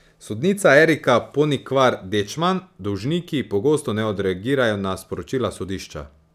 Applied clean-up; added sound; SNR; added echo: none; none; none; none.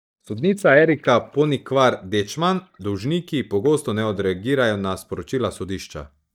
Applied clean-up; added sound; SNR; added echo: neural mask model DeepFilterNet 3.